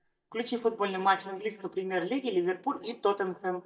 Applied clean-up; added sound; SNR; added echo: neural mask model DeepFilterNet 3.